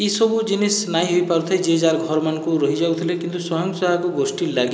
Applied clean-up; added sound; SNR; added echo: neural mask model Resemble Enhance denoiser.